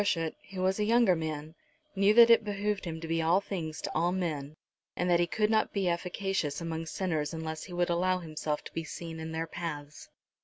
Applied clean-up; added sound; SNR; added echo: none; none; none; none.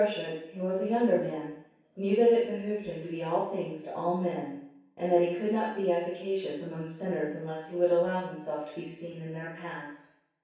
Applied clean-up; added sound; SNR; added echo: none; none; none; reverberation time 0.7 s.